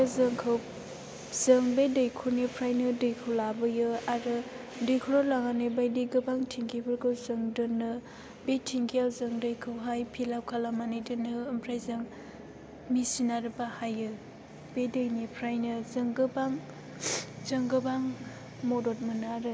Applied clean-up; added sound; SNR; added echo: none; none; none; none.